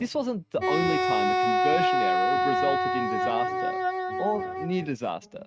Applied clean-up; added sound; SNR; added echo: neural mask model RNNoise.